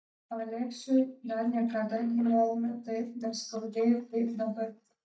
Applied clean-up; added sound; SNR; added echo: neural mask model DeepFilterNet 3.